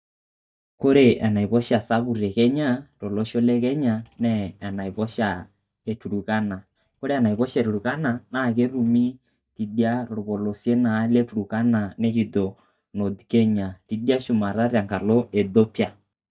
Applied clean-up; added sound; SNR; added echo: neural mask model DeepFilterNet 3.